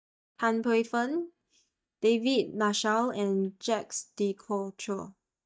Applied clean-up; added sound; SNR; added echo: neural mask model DeepFilterNet 3.